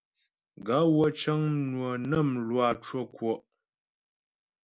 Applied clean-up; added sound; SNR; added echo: none; none; none; none.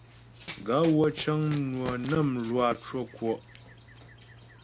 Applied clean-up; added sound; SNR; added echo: none; Run; 16 dB; none.